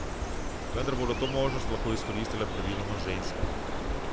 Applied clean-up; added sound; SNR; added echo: none; Bird; -2 dB; none.